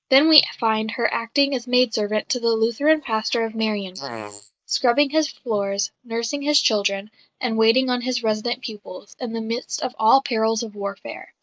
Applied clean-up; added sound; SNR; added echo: neural mask model Resemble Enhance denoiser.